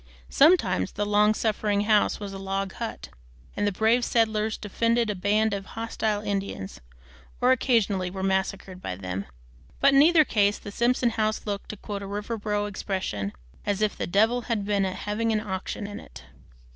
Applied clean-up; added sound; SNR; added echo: none; none; none; none.